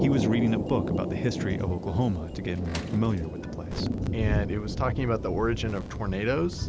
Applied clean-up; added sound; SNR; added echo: none; Thunder; 2 dB; none.